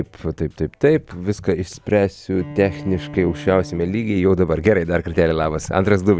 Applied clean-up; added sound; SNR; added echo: none; Bowed string instrument; 17 dB; none.